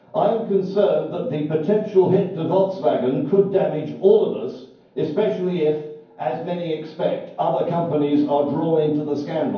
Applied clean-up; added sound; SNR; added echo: none; none; none; reverberation time 0.9 s.